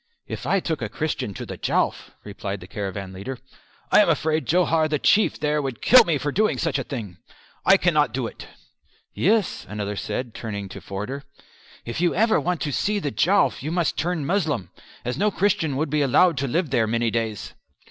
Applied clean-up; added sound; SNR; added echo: none; none; none; none.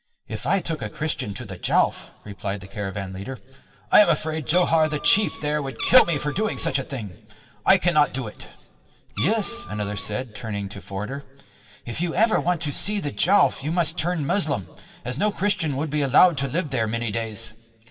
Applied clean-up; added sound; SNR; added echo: none; Meow; 13 dB; reverberation time 1.5 s.